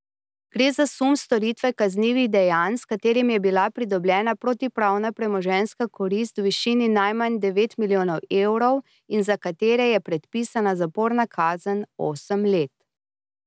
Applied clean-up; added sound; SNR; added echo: none; none; none; none.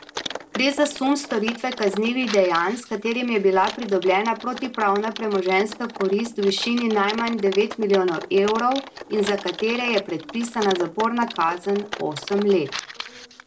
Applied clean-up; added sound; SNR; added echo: none; Typing; 13 dB; reverberation time 0.2 s.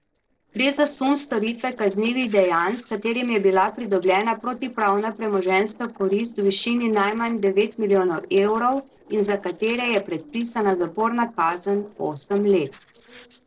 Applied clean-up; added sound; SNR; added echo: neural separator model SepFormer DNS4.